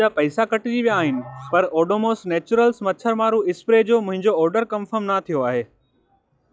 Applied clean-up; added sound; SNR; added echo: classical method log-MMSE.